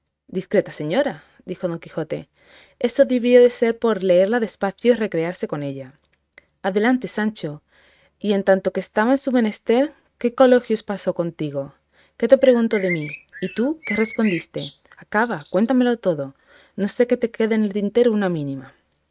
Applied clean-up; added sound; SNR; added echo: neural mask model RNNoise.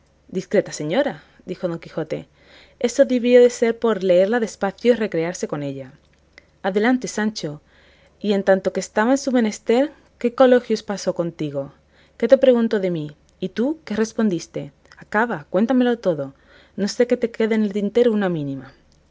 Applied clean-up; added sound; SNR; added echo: none; none; none; none.